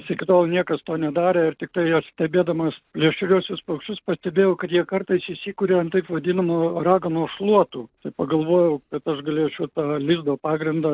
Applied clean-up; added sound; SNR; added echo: none; none; none; none.